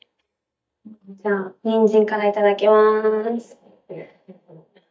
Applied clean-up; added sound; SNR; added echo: neural mask model DeepFilterNet 3.